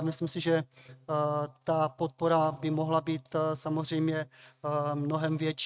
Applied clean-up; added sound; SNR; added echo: neural mask model RNNoise.